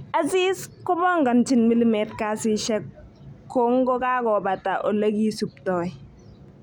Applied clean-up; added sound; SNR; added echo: none; none; none; none.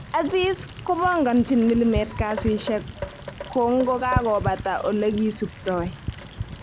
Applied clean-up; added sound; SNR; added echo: none; Rain; 9 dB; none.